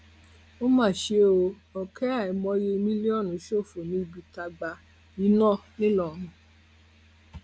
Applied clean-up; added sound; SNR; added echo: none; none; none; none.